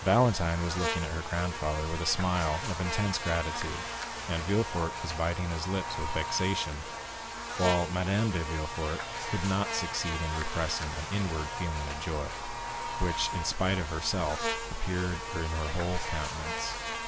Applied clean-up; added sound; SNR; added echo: none; Buzz; 5 dB; none.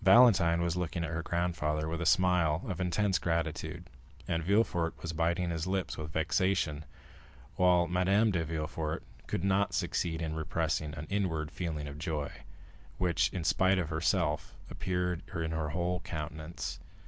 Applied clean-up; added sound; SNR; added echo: none; none; none; none.